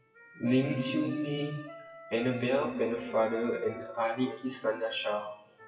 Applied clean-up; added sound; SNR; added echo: classical method WPE with log-MMSE.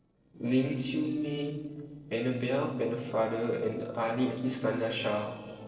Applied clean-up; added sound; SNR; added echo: neural separator model SepFormer DNS4.